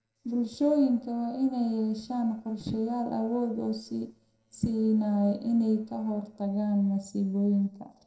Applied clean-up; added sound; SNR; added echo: neural separator model SepFormer DNS4.